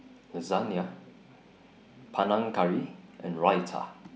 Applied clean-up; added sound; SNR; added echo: none; none; none; none.